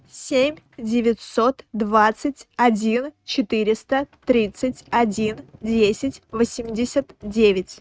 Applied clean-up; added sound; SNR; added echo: neural mask model RNNoise.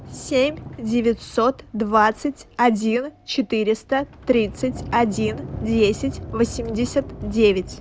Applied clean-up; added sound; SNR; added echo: none; Sliding door; 14 dB; none.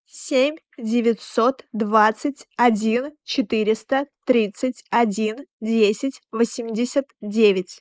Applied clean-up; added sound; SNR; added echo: neural mask model Resemble Enhance denoiser.